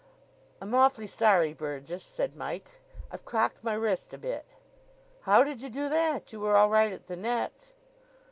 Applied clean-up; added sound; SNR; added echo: none; none; none; none.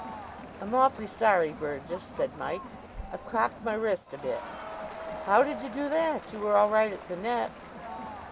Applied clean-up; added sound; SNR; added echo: none; Crowd; 12 dB; none.